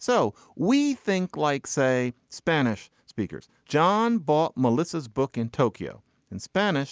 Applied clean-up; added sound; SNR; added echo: none; none; none; none.